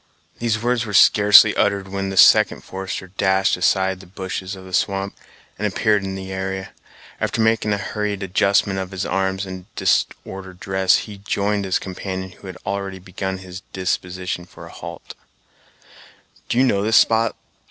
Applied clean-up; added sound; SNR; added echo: none; none; none; none.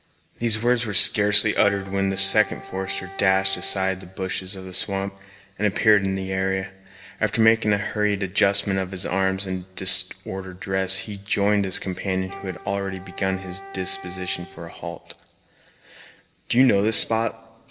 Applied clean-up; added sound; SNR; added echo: none; Wind instrument, woodwind instrument; 18 dB; reverberation time 0.8 s.